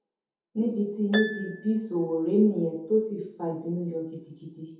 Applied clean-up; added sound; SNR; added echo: none; Harp; 13 dB; reverberation time 0.7 s.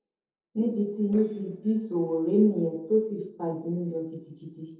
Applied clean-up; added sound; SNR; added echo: neural separator model SepFormer DNS4.